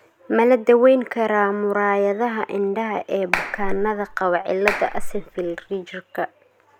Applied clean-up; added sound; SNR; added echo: none; Clapping; 4 dB; none.